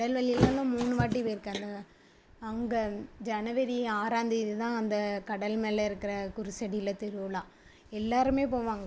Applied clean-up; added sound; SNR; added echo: none; Thump, thud; 4 dB; none.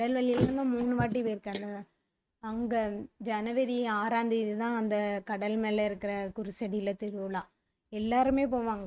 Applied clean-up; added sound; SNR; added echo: neural mask model RNNoise.